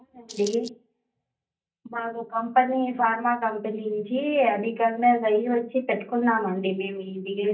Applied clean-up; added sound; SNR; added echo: neural mask model DeepFilterNet 3.